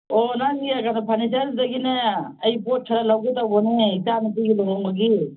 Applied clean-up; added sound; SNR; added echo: none; none; none; reverberation time 0.4 s.